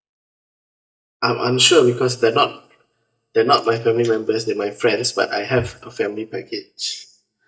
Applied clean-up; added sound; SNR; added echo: neural mask model DeepFilterNet 3.